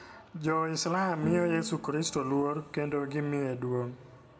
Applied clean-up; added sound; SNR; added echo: none; Bowed string instrument; 12 dB; reverberation time 0.6 s.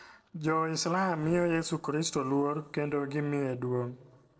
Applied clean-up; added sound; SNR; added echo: neural separator model SepFormer DNS4.